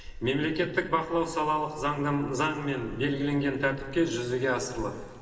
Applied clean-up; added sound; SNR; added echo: none; Liquid; 18 dB; reverberation time 2.2 s.